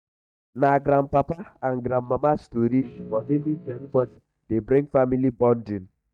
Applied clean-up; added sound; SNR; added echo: neural mask model DeepFilterNet 3.